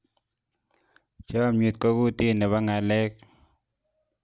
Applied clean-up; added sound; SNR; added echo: none; none; none; none.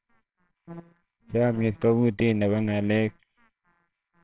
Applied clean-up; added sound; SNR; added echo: neural separator model SepFormer WHAMR!.